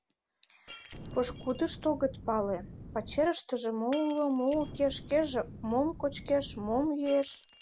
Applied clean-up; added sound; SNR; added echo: none; Shatter + Explosion; 14 dB; none.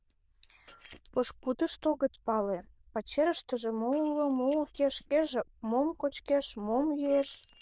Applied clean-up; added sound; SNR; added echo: neural diffusion model UNIVERSE++.